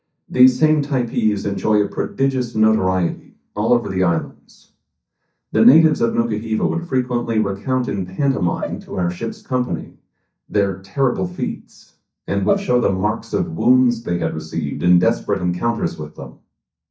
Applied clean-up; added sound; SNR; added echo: neural mask model DeepFilterNet 3.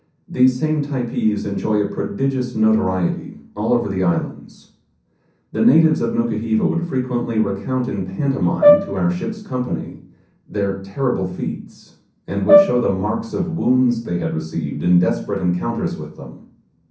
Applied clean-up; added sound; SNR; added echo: none; Brass instrument; -2 dB; reverberation time 0.6 s.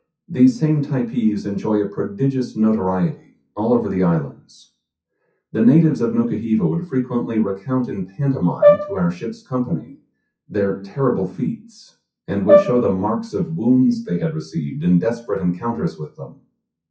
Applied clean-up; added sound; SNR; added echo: classical method WPE with log-MMSE.